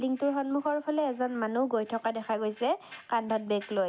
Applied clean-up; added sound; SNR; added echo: none; none; none; none.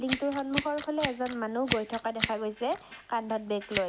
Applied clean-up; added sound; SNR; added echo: none; Scissors; 2 dB; none.